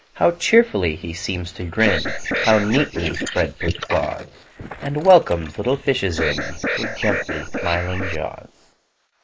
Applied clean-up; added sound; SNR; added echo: neural mask model Resemble Enhance denoiser.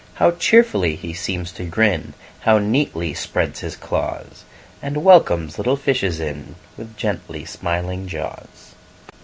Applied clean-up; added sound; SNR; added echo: none; none; none; none.